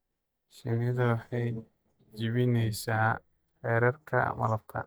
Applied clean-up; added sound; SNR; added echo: neural mask model DeepFilterNet 3.